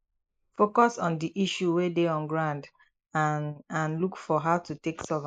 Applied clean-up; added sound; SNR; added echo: neural mask model Resemble Enhance denoiser.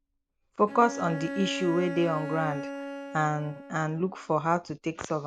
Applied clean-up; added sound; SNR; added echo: none; Bowed string instrument; 10 dB; none.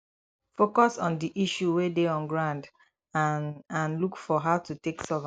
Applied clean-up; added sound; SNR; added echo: none; none; none; none.